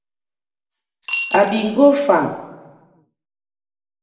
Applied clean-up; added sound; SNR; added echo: none; Coin (dropping) / Glass; 6 dB; reverberation time 1.0 s.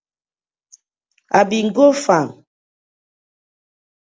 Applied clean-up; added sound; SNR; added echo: none; none; none; none.